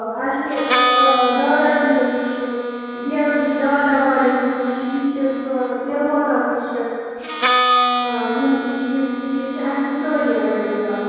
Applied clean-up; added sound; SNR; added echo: none; Harmonica; 3 dB; reverberation time 2.2 s.